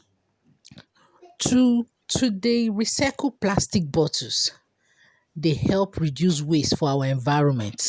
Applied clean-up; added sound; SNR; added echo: none; none; none; none.